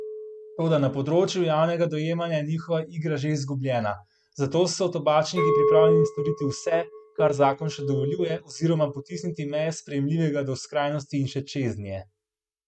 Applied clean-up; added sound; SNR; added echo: neural mask model RNNoise.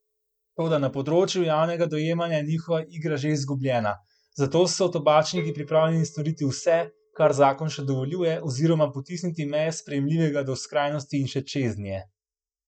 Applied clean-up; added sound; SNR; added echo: neural mask model DeepFilterNet 3.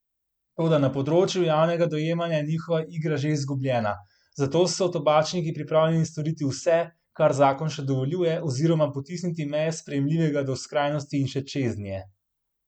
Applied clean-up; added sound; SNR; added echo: none; none; none; none.